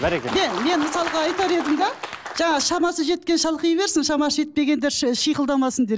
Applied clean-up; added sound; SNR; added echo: none; none; none; none.